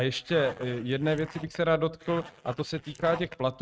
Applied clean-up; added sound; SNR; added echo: neural mask model RNNoise.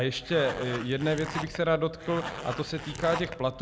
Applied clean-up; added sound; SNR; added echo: none; Zipper (clothing); 10 dB; none.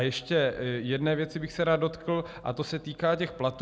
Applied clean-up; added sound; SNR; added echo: none; none; none; none.